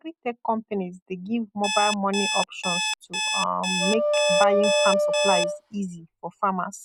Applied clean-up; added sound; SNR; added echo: none; Wind instrument, woodwind instrument + Alarm; -3 dB; none.